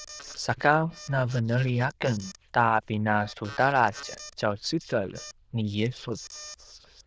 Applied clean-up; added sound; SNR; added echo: neural diffusion model UNIVERSE++.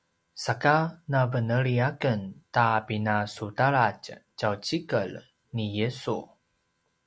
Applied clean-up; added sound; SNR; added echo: none; none; none; none.